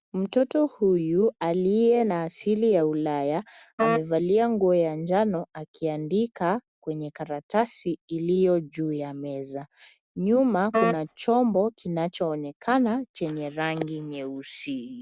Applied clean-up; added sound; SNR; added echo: none; Wind instrument, woodwind instrument; 3 dB; none.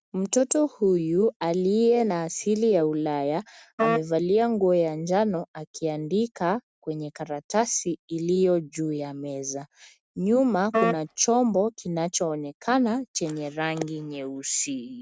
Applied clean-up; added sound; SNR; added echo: neural mask model RNNoise.